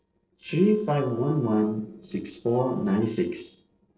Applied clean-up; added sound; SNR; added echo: neural separator model SepFormer DNS4.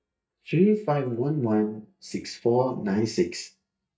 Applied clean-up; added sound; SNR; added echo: neural mask model DeepFilterNet 3.